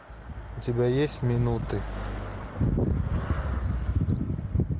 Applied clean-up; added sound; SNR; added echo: none; none; none; none.